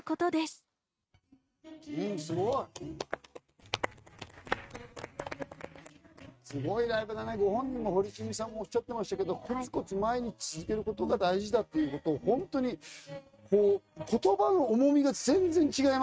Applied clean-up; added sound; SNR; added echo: neural mask model RNNoise.